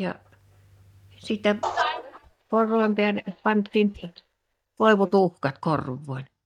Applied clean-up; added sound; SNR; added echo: neural mask model DeepFilterNet 3.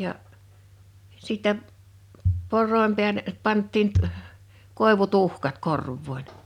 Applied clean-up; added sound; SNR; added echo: none; none; none; none.